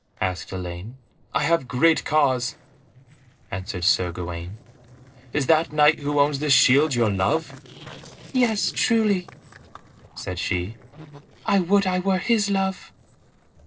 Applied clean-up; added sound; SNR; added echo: neural separator model SepFormer DNS4.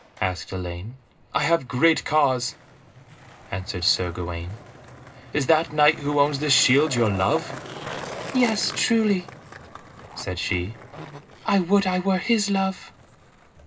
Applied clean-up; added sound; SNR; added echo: none; Skateboard; 15 dB; reverberation time 0.2 s.